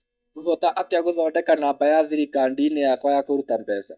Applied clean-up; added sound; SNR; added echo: neural mask model DeepFilterNet 3.